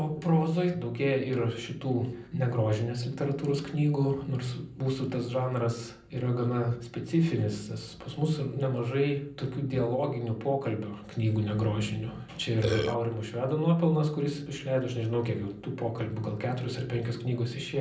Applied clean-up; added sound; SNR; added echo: none; Burping, eructation; 1 dB; reverberation time 0.6 s.